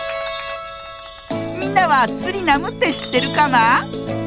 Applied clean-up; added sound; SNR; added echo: none; Chime; 18 dB; none.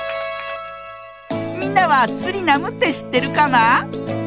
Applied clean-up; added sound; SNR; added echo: none; none; none; none.